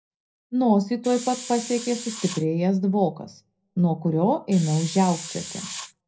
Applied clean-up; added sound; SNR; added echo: none; Hiss; 12 dB; reverberation time 0.4 s.